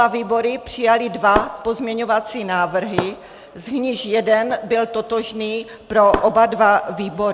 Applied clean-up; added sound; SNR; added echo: none; Shatter; 13 dB; none.